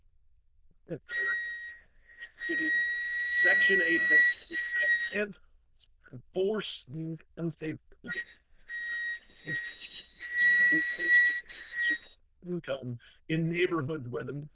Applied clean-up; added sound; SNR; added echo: neural diffusion model UNIVERSE++.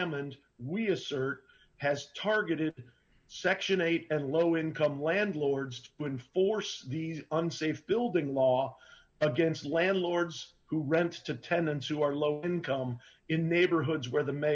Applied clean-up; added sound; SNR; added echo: none; none; none; none.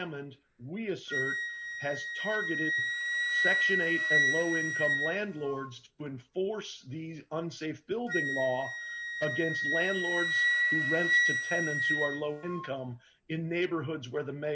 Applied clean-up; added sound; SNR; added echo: none; Wind instrument, woodwind instrument; -3 dB; none.